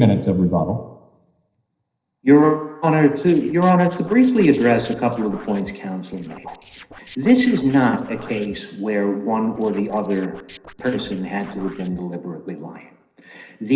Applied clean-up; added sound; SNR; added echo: neural separator model SepFormer DNS4.